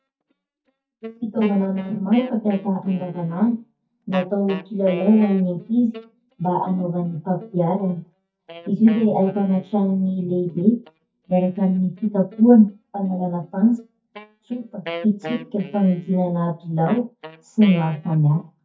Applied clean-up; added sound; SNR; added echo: neural mask model DeepFilterNet 3.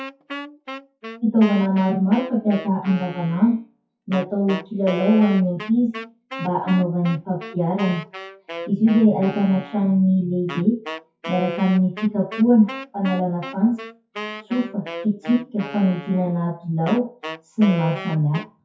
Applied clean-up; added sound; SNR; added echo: classical method WPE with log-MMSE.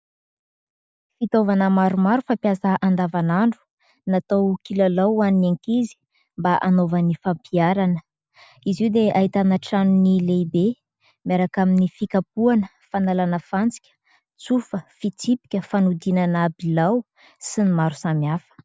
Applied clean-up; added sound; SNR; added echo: none; none; none; none.